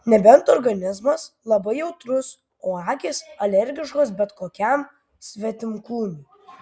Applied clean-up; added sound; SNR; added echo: none; none; none; none.